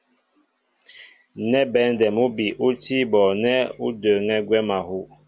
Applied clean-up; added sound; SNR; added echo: none; none; none; none.